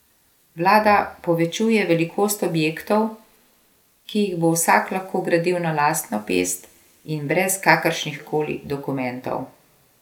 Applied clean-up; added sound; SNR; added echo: none; none; none; none.